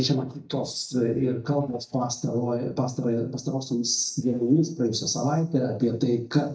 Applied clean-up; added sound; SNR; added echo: neural mask model DeepFilterNet 3.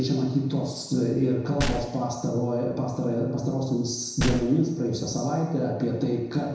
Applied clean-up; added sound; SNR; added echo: none; Gunshot, gunfire; 10 dB; reverberation time 1.0 s.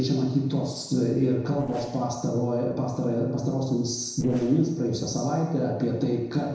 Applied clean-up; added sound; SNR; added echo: neural separator model SepFormer DNS4.